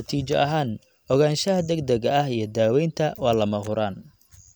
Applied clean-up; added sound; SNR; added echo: none; none; none; none.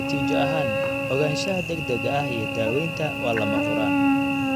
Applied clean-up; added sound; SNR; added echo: none; Cricket / Buzz; -3 dB; none.